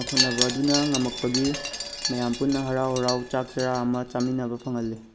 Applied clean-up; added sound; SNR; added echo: none; Wind chime; 5 dB; none.